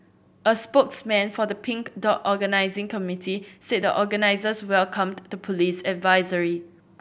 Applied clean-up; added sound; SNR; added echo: none; none; none; none.